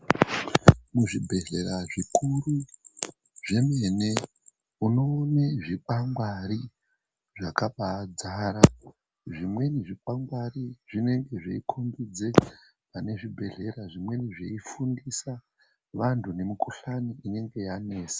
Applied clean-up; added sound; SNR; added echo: none; none; none; none.